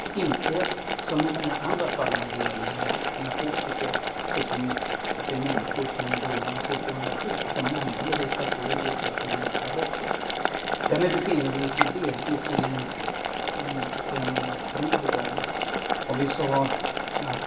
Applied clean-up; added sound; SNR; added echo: none; Boiling; -4 dB; reverberation time 1.0 s.